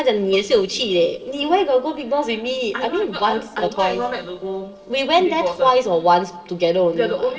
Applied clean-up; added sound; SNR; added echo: neural separator model SepFormer DNS4.